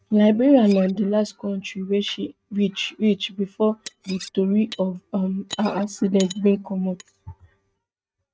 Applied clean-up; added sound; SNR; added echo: neural mask model RNNoise.